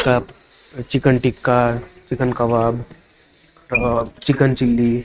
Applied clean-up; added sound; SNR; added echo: neural mask model RNNoise.